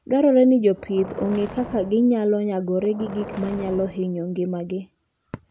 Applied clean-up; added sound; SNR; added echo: none; Boom; 16 dB; none.